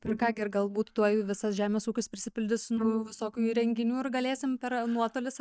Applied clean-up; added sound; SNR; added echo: neural mask model DeepFilterNet 3.